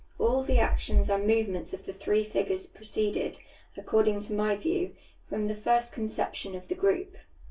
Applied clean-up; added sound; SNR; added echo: none; none; none; reverberation time 0.1 s.